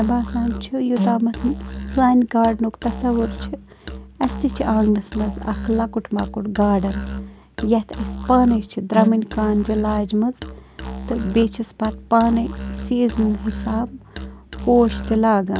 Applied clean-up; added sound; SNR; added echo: none; Musical instrument; 9 dB; none.